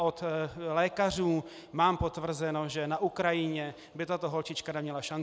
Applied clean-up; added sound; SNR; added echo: none; none; none; none.